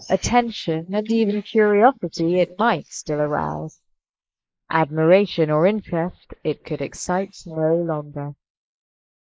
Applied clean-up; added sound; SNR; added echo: neural mask model Resemble Enhance denoiser.